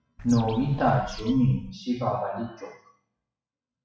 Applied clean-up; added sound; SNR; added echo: classical method WPE with log-MMSE.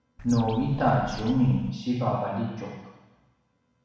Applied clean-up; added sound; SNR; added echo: none; Bird; 14 dB; reverberation time 1.1 s.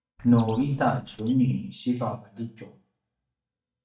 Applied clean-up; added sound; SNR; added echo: neural mask model DeepFilterNet 3.